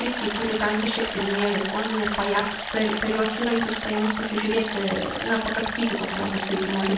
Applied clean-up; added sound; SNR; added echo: none; Stream; 5 dB; reverberation time 0.5 s.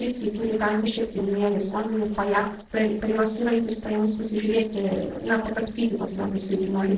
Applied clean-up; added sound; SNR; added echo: neural separator model SepFormer DNS4.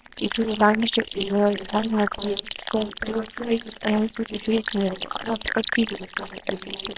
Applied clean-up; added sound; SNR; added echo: neural separator model SepFormer WHAMR!.